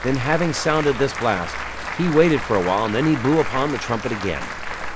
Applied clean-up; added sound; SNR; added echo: none; Applause / Crowd; 7 dB; none.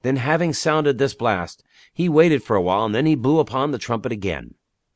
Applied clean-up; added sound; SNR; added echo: none; none; none; none.